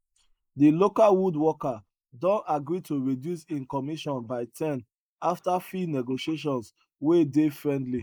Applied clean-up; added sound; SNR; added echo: neural mask model Resemble Enhance denoiser.